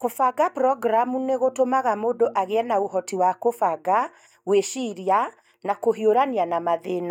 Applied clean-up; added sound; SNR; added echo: neural mask model DeepFilterNet 3.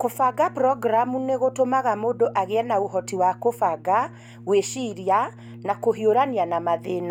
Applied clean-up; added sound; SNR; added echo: none; Brass instrument; 19 dB; none.